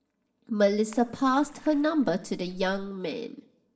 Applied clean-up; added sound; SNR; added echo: none; Splash, splatter; 19 dB; reverberation time 0.5 s.